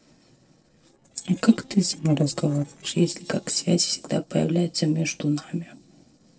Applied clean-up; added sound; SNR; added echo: neural separator model SepFormer DNS4.